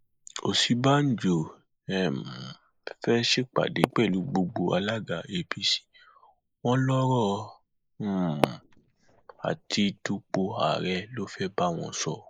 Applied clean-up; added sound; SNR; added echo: neural mask model Resemble Enhance denoiser.